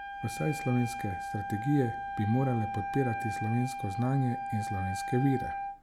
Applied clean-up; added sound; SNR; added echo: none; Wind instrument, woodwind instrument; 5 dB; none.